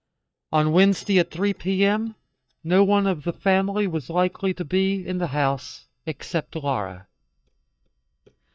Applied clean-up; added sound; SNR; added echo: neural mask model DeepFilterNet 3.